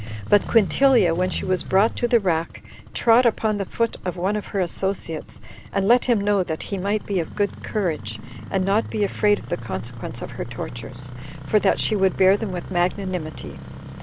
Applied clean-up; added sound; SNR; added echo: none; Engine starting; 12 dB; none.